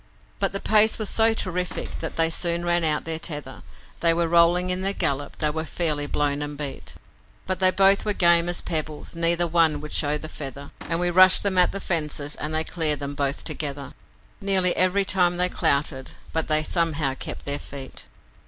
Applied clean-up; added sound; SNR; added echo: none; Cupboard open or close / Door; 18 dB; none.